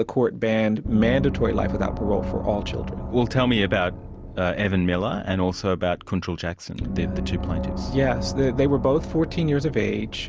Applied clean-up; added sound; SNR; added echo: none; Gong; 7 dB; none.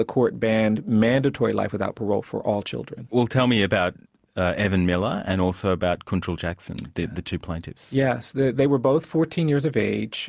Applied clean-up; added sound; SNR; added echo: none; none; none; none.